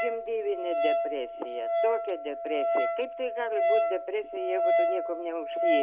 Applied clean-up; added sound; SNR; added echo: none; Wind instrument, woodwind instrument; -4 dB; none.